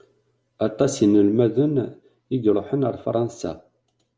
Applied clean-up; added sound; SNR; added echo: none; none; none; none.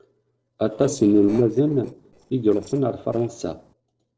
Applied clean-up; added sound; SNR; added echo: neural separator model SepFormer DNS4.